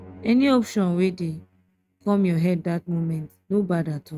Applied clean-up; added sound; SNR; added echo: neural mask model RNNoise.